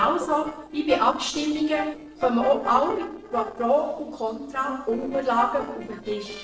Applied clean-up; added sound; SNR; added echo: neural separator model SepFormer DNS4.